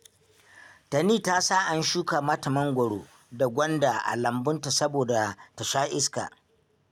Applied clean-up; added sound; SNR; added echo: none; none; none; none.